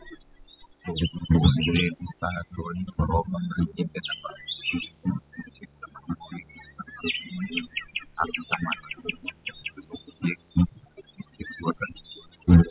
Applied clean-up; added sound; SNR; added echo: classical method spectral subtraction.